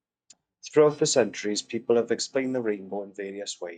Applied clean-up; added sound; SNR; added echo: neural mask model DeepFilterNet 3.